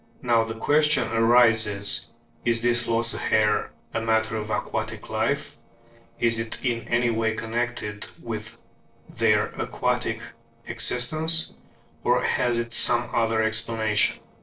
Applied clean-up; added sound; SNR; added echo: neural separator model SepFormer DNS4.